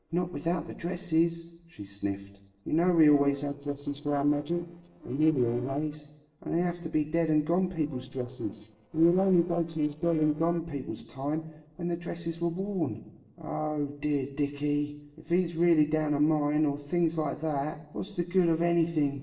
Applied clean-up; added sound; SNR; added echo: neural separator model SepFormer DNS4.